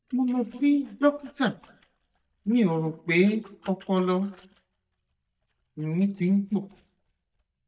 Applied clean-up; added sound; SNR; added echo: neural mask model DeepFilterNet 3.